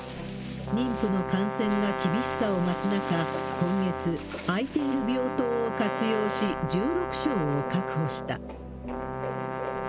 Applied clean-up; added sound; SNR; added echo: none; Brass instrument; 4 dB; none.